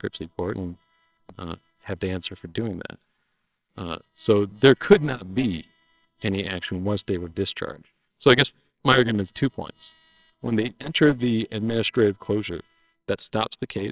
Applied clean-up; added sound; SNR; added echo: neural separator model SepFormer WHAMR!.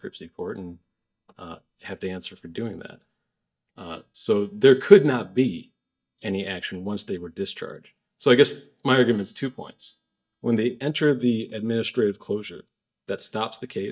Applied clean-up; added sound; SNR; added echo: neural mask model DeepFilterNet 3.